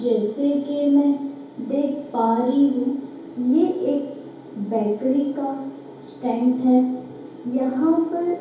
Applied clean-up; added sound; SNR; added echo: none; none; none; reverberation time 2.2 s.